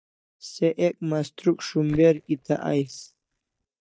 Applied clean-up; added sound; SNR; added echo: neural mask model DeepFilterNet 3.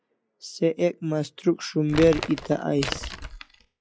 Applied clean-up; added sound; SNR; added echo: classical method log-MMSE.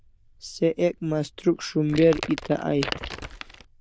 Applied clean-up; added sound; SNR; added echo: neural diffusion model UNIVERSE++.